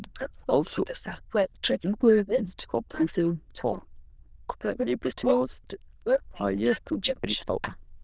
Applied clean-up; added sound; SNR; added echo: neural diffusion model UNIVERSE++.